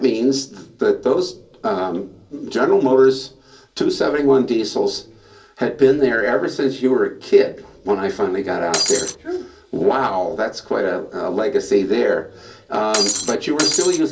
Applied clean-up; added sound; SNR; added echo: none; Shatter; 2 dB; reverberation time 0.3 s.